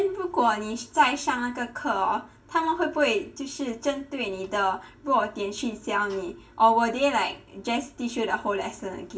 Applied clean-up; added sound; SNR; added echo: none; none; none; reverberation time 0.2 s.